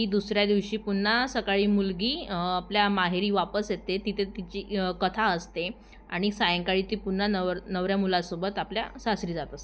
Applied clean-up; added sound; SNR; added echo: none; none; none; none.